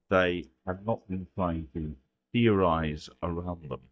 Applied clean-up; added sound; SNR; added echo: neural mask model DeepFilterNet 3.